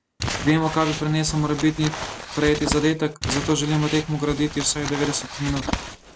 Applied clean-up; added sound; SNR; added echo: none; Crumpling, crinkling; 8 dB; none.